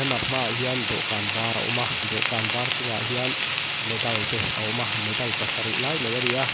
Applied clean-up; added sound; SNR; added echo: none; Frying (food); -4 dB; none.